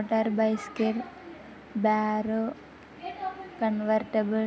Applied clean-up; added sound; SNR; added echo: none; none; none; none.